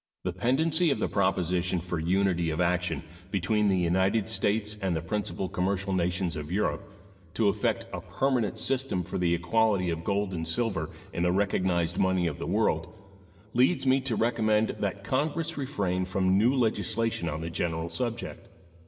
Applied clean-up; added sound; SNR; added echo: none; none; none; reverberation time 1.8 s.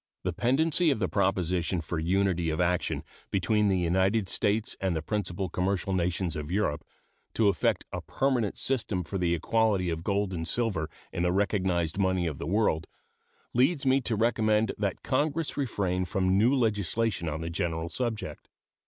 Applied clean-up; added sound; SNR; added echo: none; none; none; none.